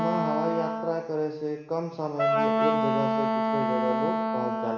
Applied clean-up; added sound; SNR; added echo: none; Wind instrument, woodwind instrument; -4 dB; reverberation time 0.9 s.